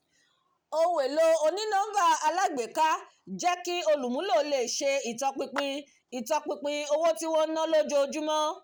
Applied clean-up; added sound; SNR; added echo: none; Clapping; 16 dB; none.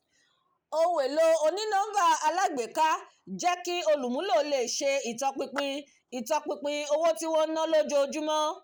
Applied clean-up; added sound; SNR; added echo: neural mask model Resemble Enhance denoiser.